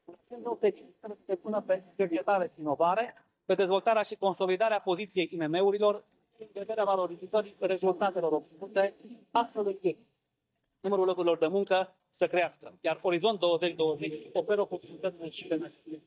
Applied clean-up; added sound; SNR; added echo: neural mask model DeepFilterNet 3.